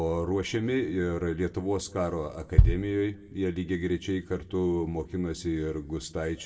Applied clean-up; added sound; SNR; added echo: none; Bass drum; -2 dB; reverberation time 1.1 s.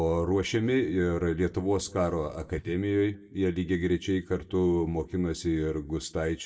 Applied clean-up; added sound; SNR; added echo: neural mask model DeepFilterNet 3.